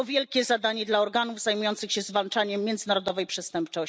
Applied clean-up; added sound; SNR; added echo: none; none; none; none.